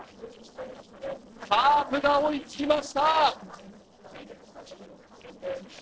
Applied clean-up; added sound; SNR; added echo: neural separator model SepFormer DNS4.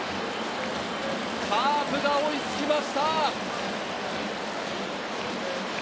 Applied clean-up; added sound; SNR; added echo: none; Sink (filling or washing) / Water tap, faucet + Wind instrument, woodwind instrument; 14 dB; none.